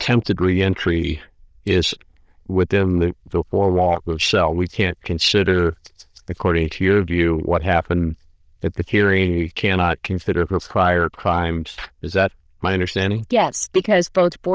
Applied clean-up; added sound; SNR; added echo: neural diffusion model UNIVERSE++.